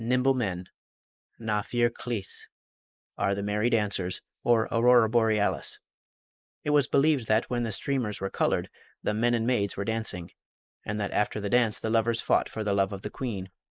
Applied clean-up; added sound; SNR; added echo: neural mask model Resemble Enhance denoiser.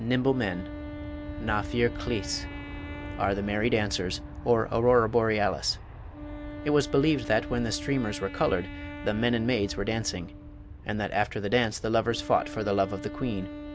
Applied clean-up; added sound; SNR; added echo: none; Aircraft + Wind instrument, woodwind instrument; 10 dB; none.